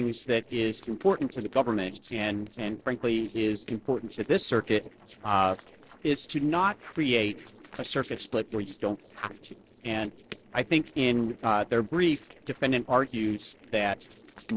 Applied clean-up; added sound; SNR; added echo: neural separator model SepFormer DNS4.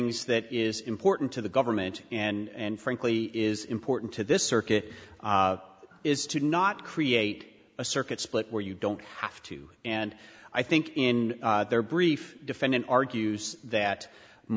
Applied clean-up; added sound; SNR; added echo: none; none; none; none.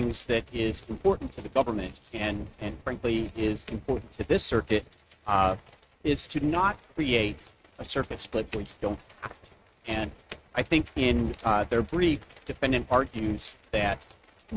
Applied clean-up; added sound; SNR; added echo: neural mask model RNNoise.